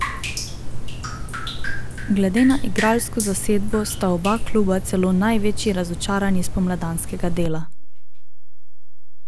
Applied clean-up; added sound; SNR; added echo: none; Drip; 0 dB; none.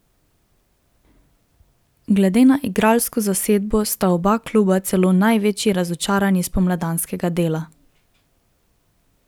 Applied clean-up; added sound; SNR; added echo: none; none; none; none.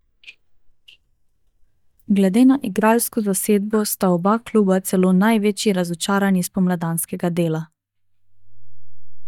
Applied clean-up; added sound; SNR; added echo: neural mask model DeepFilterNet 3.